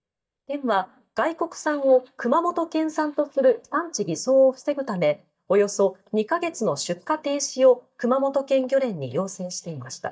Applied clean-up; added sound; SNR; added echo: neural mask model DeepFilterNet 3.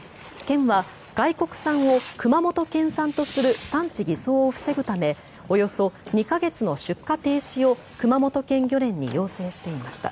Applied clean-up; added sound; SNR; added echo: none; none; none; none.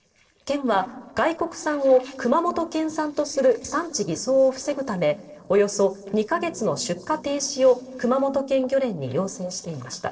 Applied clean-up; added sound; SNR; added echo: neural separator model SepFormer DNS4.